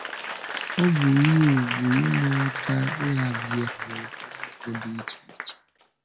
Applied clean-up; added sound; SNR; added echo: none; Applause / Crowd; 8 dB; none.